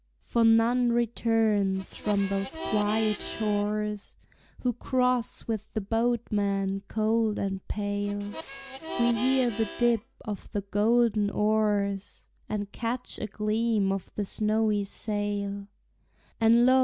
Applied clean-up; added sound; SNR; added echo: none; Harmonica; 10 dB; none.